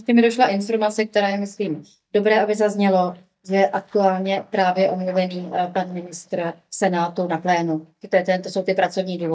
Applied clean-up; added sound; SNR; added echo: neural mask model DeepFilterNet 3.